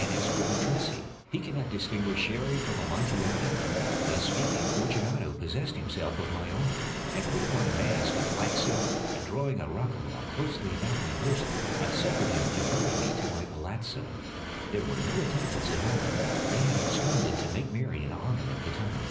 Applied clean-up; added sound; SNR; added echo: none; Fixed-wing aircraft, airplane; 0 dB; reverberation time 0.5 s.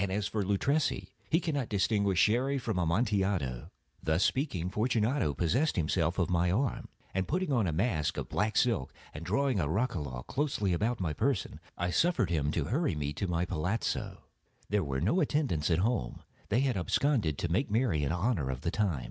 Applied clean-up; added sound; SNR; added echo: none; none; none; none.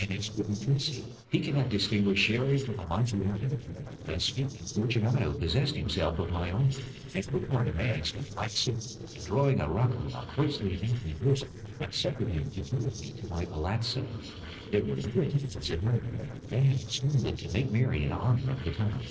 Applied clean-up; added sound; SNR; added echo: neural separator model SepFormer DNS4.